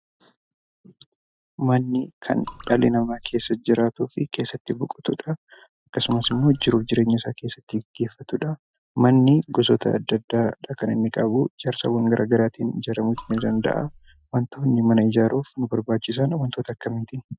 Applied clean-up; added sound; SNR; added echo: classical method Wiener filter.